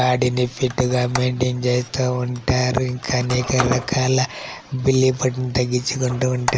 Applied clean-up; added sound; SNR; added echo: none; Squeak; 13 dB; none.